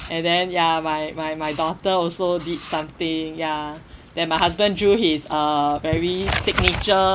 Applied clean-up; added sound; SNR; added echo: none; Writing; 10 dB; none.